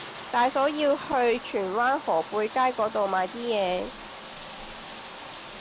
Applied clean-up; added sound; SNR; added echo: none; Bathtub (filling or washing); 11 dB; none.